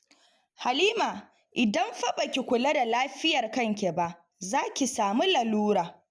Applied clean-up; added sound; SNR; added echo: none; none; none; none.